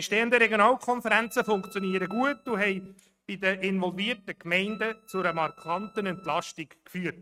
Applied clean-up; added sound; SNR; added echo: neural mask model RNNoise.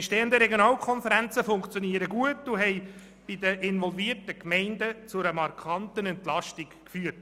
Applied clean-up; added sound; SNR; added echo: none; none; none; none.